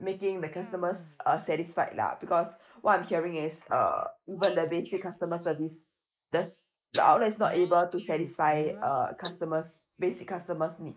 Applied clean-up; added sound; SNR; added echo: neural mask model Resemble Enhance denoiser.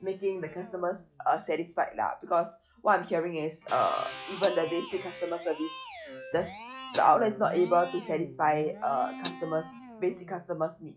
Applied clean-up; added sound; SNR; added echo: classical method log-MMSE.